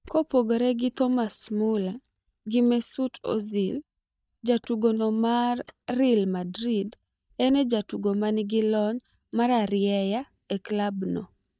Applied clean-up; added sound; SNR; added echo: neural mask model DeepFilterNet 3.